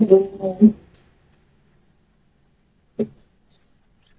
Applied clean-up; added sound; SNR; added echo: neural mask model DeepFilterNet 3.